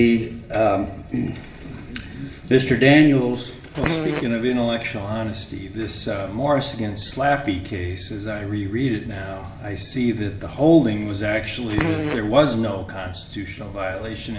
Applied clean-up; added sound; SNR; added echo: none; Fart; 5 dB; reverberation time 0.9 s.